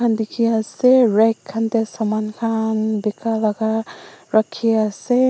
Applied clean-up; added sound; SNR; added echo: none; none; none; none.